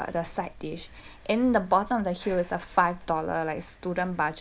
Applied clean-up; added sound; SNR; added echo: none; Breathing; 20 dB; none.